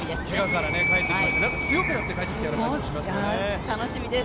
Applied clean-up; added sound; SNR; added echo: none; Animal; 0 dB; none.